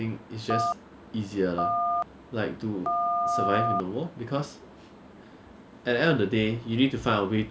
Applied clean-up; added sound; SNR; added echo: none; Telephone; 0 dB; none.